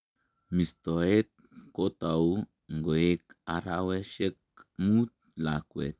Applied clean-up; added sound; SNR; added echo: none; none; none; none.